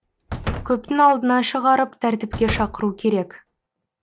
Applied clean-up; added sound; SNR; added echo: none; Slam; 12 dB; none.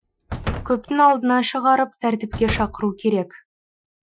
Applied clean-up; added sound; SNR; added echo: classical method Wiener filter.